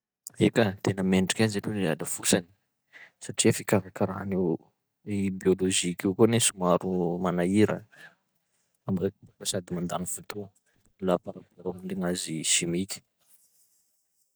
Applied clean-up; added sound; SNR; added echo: neural mask model DeepFilterNet 3.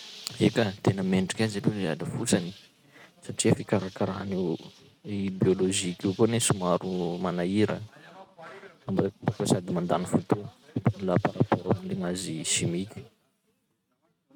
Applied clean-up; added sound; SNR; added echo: neural mask model RNNoise.